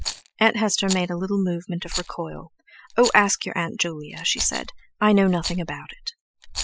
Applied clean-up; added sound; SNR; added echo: classical method Wiener filter.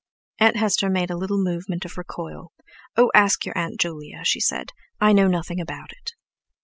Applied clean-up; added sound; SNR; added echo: none; none; none; none.